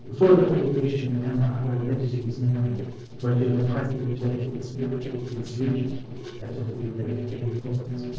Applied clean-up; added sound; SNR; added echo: neural separator model SepFormer DNS4.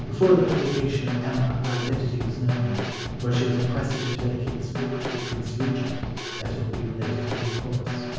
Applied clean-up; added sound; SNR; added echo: none; Snare drum / Drum kit; 5 dB; reverberation time 1.3 s.